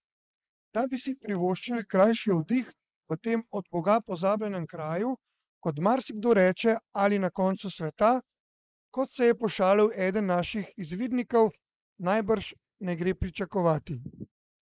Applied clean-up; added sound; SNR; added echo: neural mask model Resemble Enhance denoiser.